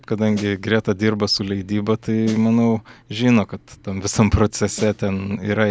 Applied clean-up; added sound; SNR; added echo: none; Snare drum; 20 dB; none.